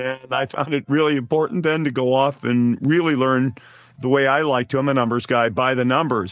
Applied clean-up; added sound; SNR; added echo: neural mask model DeepFilterNet 3.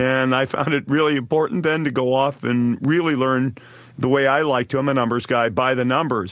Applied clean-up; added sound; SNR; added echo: none; none; none; none.